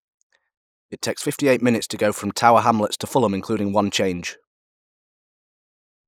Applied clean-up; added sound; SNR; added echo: neural mask model Resemble Enhance denoiser.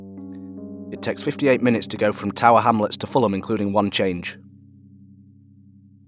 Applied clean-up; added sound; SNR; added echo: none; Piano; 17 dB; none.